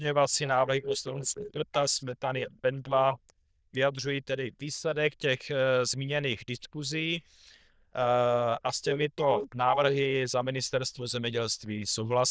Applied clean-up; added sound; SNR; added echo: neural diffusion model UNIVERSE++.